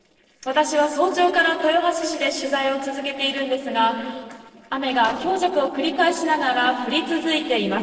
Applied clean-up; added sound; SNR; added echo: neural separator model SepFormer DNS4.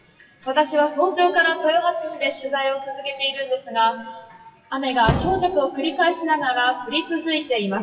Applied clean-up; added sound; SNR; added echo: classical method WPE with log-MMSE.